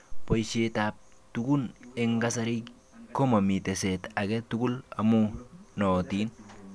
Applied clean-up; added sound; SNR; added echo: none; none; none; none.